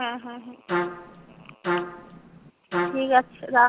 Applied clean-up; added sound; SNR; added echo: none; Trumpet; 3 dB; none.